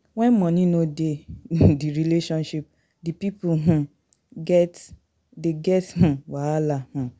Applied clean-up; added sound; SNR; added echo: none; none; none; none.